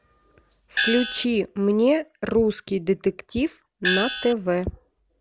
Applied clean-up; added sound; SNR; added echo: none; Gong; 0 dB; none.